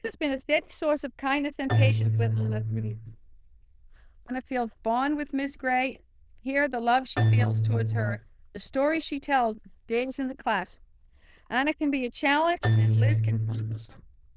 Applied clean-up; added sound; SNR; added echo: neural diffusion model UNIVERSE++.